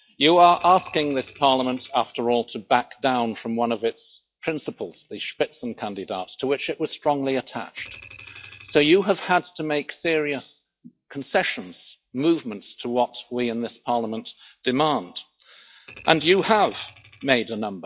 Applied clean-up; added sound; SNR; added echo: classical method log-MMSE.